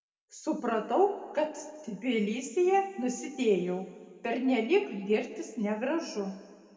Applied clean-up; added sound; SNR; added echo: none; none; none; reverberation time 1.8 s.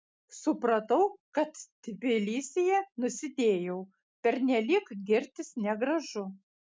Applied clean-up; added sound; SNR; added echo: none; none; none; none.